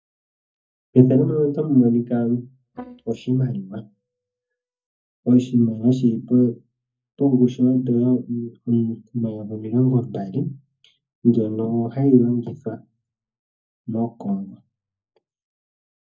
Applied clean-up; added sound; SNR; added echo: neural mask model DeepFilterNet 3.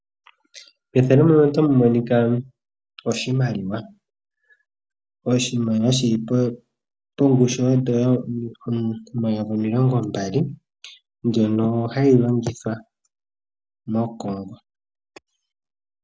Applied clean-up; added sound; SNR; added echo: none; none; none; none.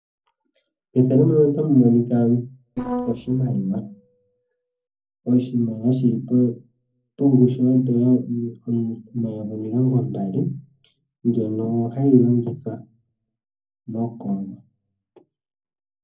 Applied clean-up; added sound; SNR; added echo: neural separator model SepFormer DNS4.